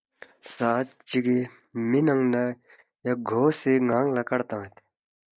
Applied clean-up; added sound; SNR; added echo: neural mask model DeepFilterNet 3.